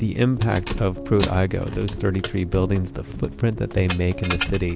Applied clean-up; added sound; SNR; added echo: none; Keys jangling; 9 dB; none.